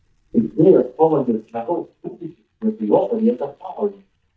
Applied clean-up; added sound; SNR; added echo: neural mask model DeepFilterNet 3.